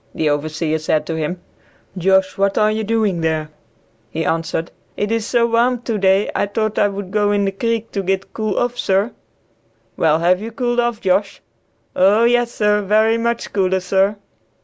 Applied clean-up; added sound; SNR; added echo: none; none; none; none.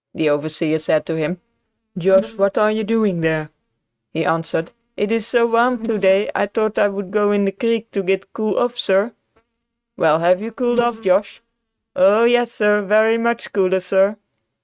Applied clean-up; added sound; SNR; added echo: neural mask model RNNoise.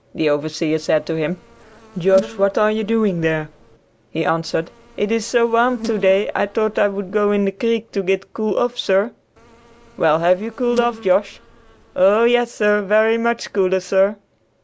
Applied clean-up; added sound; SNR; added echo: none; Insect; 18 dB; none.